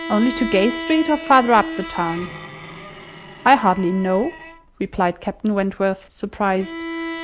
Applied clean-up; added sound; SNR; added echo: none; Bowed string instrument; 12 dB; none.